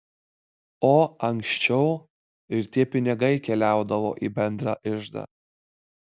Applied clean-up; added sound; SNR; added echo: none; none; none; none.